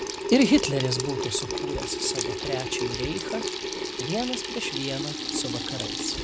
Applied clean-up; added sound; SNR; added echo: none; Sink (filling or washing) / Water tap, faucet; 2 dB; none.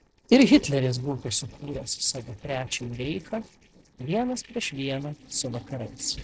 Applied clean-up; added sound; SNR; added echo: neural separator model SepFormer DNS4.